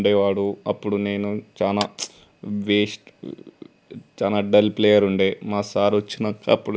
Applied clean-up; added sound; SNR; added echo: none; Clapping; 17 dB; none.